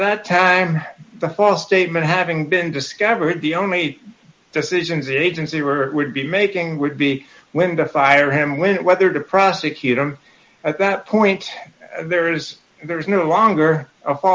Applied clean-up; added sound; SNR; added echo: none; none; none; none.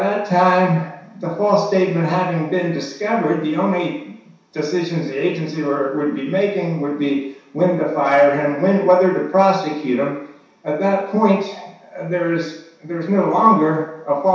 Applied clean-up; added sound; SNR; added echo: none; none; none; reverberation time 0.7 s.